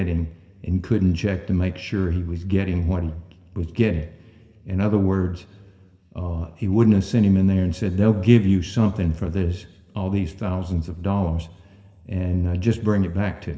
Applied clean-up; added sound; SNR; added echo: none; none; none; reverberation time 1.9 s.